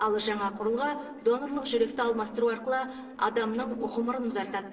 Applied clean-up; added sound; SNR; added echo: neural separator model SepFormer DNS4.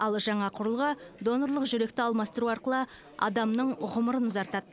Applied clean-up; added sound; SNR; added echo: none; none; none; none.